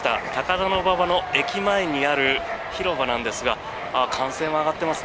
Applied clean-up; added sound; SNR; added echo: none; Writing; 12 dB; none.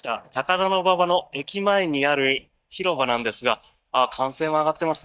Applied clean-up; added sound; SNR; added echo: neural mask model DeepFilterNet 3.